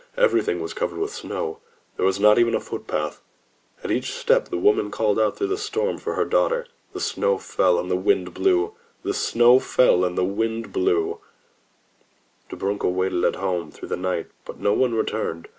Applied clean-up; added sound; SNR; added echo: none; none; none; none.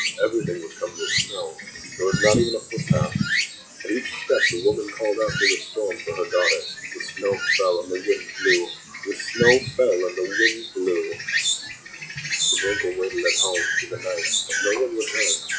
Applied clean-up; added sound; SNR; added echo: classical method log-MMSE.